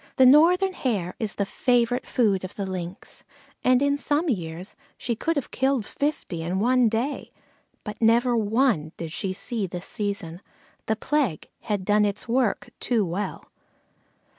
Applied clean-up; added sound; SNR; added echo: none; none; none; none.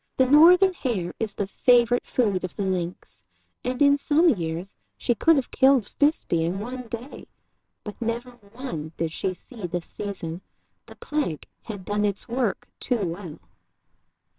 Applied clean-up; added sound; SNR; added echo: neural separator model SepFormer WHAMR!.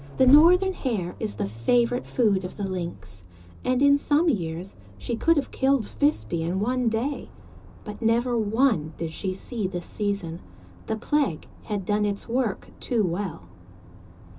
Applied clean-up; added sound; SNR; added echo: none; Accelerating, revving, vroom; 13 dB; reverberation time 0.2 s.